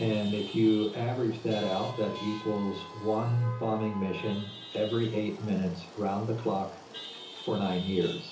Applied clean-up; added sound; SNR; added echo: none; Chatter / Traffic noise, roadway noise / Vehicle horn, car horn, honking / Engine; 14 dB; reverberation time 0.7 s.